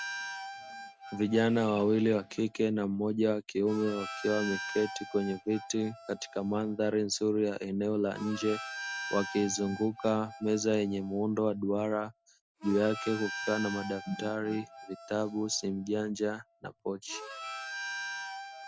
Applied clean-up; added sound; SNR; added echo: none; Harmonica; 12 dB; none.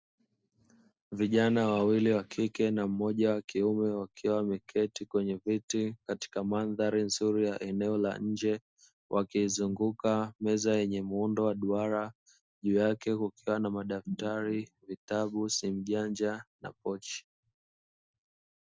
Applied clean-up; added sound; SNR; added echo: none; none; none; none.